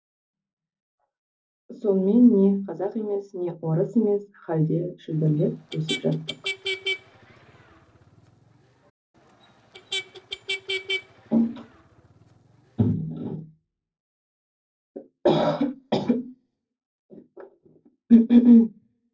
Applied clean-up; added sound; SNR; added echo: neural separator model SepFormer DNS4.